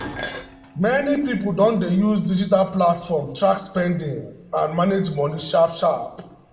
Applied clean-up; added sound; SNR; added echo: none; Dishes, pots, and pans; 20 dB; reverberation time 0.6 s.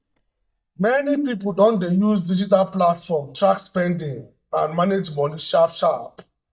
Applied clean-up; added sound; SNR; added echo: neural mask model DeepFilterNet 3.